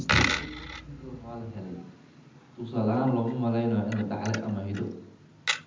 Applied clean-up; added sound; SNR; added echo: none; Coin (dropping); 5 dB; reverberation time 0.8 s.